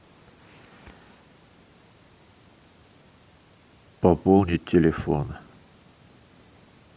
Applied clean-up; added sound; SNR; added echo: none; none; none; none.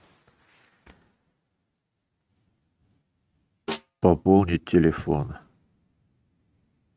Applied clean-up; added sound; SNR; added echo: neural mask model RNNoise.